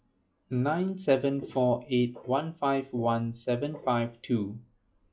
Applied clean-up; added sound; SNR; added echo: classical method log-MMSE.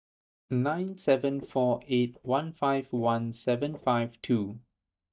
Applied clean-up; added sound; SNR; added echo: neural mask model DeepFilterNet 3.